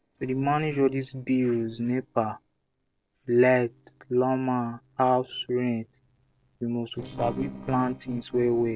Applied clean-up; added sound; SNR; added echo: neural separator model SepFormer DNS4.